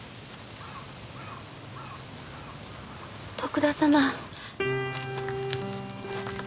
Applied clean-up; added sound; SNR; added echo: none; none; none; none.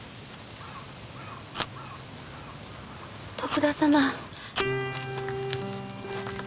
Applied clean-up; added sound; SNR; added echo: none; Fire; 13 dB; none.